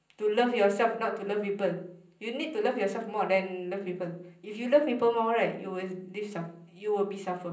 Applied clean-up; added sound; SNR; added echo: none; none; none; reverberation time 0.6 s.